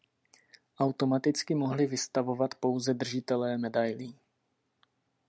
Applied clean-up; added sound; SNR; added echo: none; none; none; none.